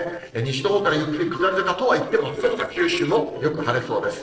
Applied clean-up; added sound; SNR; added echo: neural separator model SepFormer DNS4.